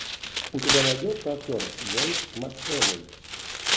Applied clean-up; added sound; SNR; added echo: none; Tearing; -3 dB; none.